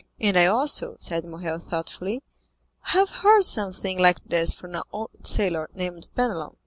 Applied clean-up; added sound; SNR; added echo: none; none; none; none.